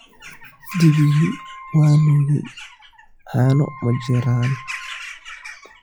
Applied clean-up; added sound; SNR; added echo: classical method log-MMSE.